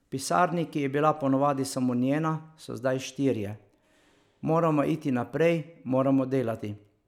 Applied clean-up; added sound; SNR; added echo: none; none; none; none.